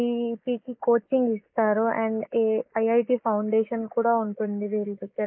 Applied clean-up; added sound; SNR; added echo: neural mask model Resemble Enhance denoiser.